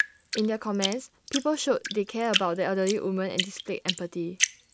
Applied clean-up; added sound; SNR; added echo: none; Drip; 4 dB; none.